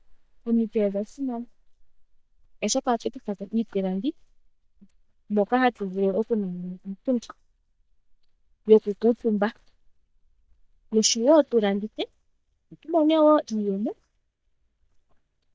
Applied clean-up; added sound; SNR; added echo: neural mask model DeepFilterNet 3.